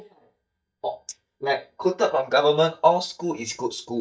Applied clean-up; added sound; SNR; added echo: neural mask model DeepFilterNet 3.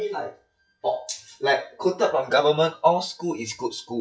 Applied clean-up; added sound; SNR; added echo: classical method WPE with log-MMSE.